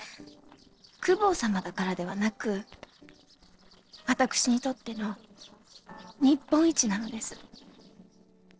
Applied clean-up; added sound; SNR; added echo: neural separator model SepFormer DNS4.